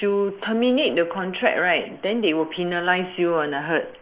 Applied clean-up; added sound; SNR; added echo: neural mask model Resemble Enhance denoiser.